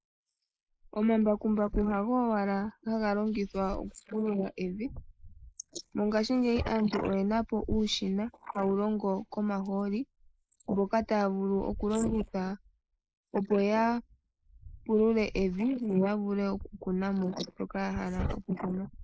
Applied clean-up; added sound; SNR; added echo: neural mask model Resemble Enhance denoiser.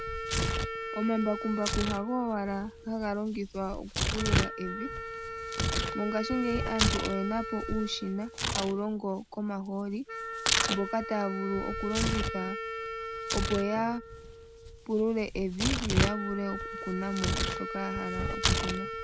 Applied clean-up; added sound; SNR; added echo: none; Wind instrument, woodwind instrument + Tearing; 0 dB; none.